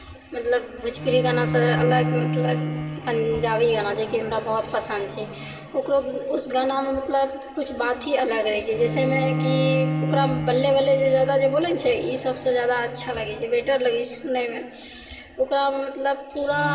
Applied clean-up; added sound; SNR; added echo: none; Bowed string instrument; 7 dB; reverberation time 2.6 s.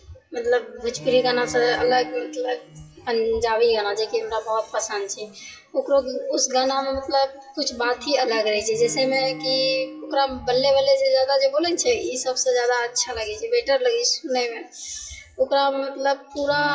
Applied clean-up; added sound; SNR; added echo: classical method WPE with log-MMSE.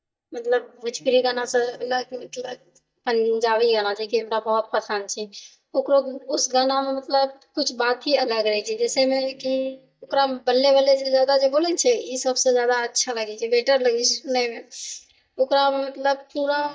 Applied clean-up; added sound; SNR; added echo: neural mask model DeepFilterNet 3.